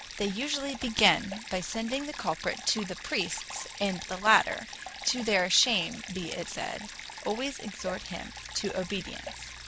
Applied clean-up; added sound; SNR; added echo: none; Stream; 11 dB; none.